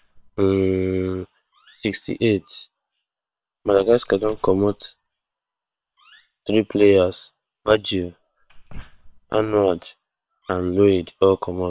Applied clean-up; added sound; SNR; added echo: neural separator model SepFormer WHAM!.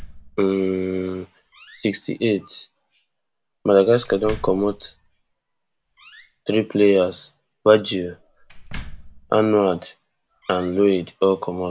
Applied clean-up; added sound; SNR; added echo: none; Slam; 19 dB; none.